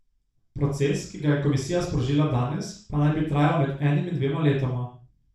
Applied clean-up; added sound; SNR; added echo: none; none; none; reverberation time 0.4 s.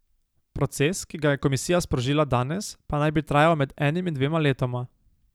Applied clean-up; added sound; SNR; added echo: none; none; none; none.